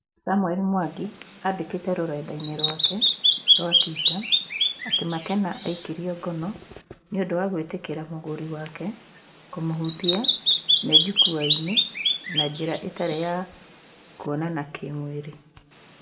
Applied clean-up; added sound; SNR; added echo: none; Bird vocalization, bird call, bird song; -3 dB; reverberation time 1.9 s.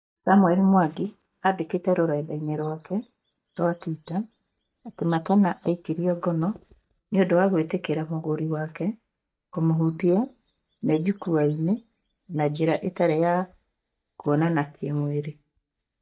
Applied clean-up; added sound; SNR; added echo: neural mask model DeepFilterNet 3.